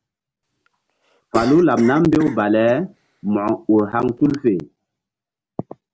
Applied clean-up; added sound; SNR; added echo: none; Cough; 15 dB; none.